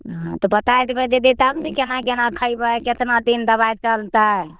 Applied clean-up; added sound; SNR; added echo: neural diffusion model UNIVERSE++.